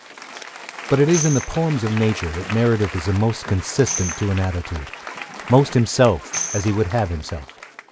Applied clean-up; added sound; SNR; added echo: none; Applause + Tambourine; 11 dB; none.